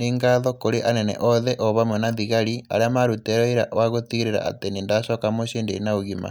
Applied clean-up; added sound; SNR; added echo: none; none; none; none.